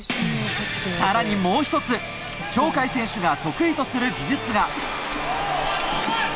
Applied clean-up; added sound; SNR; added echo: none; Clock; 19 dB; none.